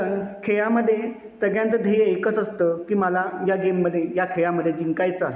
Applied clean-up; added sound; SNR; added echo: none; none; none; none.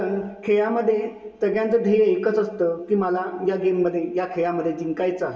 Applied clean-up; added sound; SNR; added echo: none; none; none; reverberation time 0.2 s.